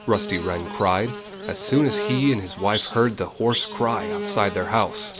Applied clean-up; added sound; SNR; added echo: none; Buzz / Bird; 9 dB; none.